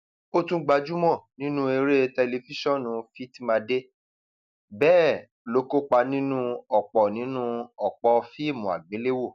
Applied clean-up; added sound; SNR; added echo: none; none; none; none.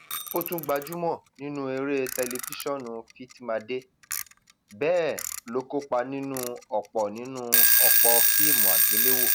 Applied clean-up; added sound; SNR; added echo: none; Alarm / Clock; -5 dB; none.